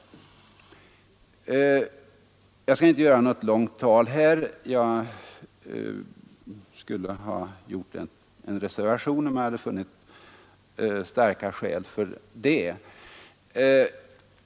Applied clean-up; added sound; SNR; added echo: none; none; none; none.